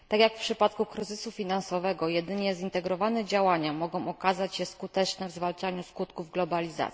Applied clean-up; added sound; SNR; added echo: none; none; none; none.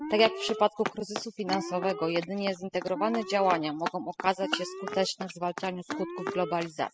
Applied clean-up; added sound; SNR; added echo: classical method spectral subtraction.